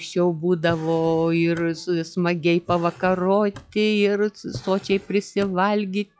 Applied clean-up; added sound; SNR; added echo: classical method log-MMSE.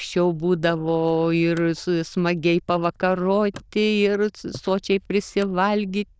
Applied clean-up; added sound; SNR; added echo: neural diffusion model UNIVERSE++.